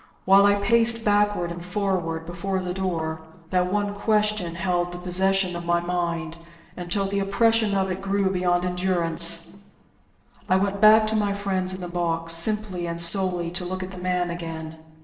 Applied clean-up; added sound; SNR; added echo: neural separator model SepFormer DNS4.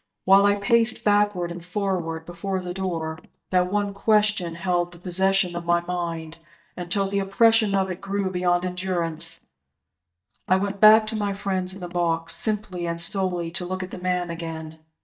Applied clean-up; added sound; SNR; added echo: neural mask model DeepFilterNet 3.